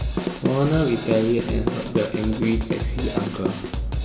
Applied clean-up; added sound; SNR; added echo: none; Drum kit; 2 dB; reverberation time 2.1 s.